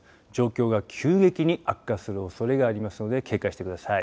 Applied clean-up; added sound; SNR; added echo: none; none; none; none.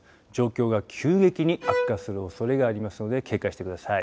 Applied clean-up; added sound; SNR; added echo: none; Bowed string instrument; 8 dB; none.